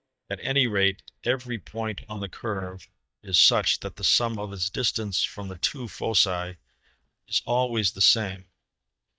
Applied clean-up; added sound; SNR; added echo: neural mask model DeepFilterNet 3.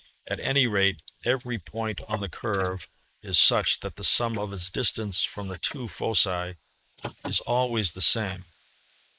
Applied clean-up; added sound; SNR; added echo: neural mask model Resemble Enhance denoiser.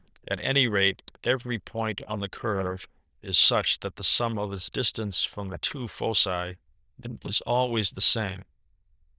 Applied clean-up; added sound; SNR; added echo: neural diffusion model UNIVERSE++.